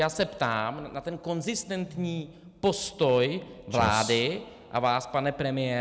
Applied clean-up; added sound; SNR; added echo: none; none; none; none.